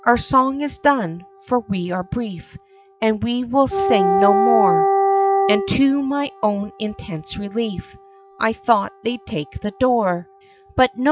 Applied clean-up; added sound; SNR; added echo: classical method log-MMSE.